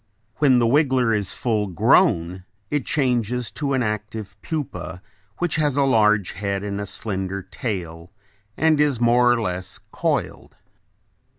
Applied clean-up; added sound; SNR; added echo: none; none; none; none.